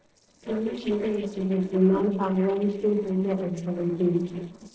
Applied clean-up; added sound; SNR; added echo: neural separator model SepFormer DNS4.